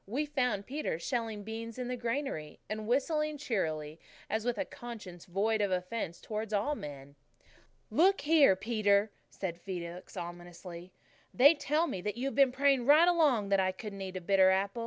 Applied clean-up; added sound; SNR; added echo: none; none; none; none.